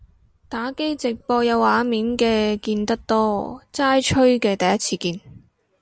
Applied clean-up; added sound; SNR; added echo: none; none; none; none.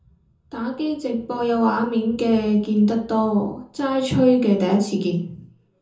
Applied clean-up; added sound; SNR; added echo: none; none; none; reverberation time 0.6 s.